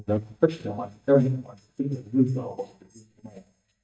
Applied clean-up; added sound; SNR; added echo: neural mask model DeepFilterNet 3.